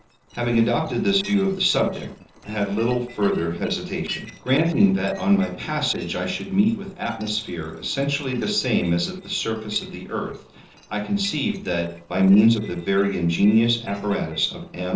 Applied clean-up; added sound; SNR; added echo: neural separator model SepFormer DNS4.